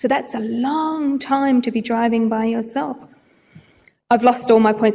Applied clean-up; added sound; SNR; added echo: none; none; none; none.